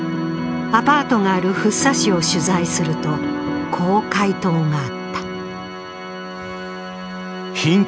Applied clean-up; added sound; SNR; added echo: none; Organ; 10 dB; none.